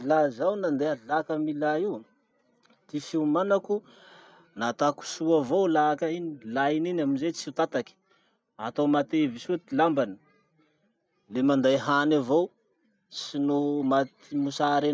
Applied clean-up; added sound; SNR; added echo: none; none; none; none.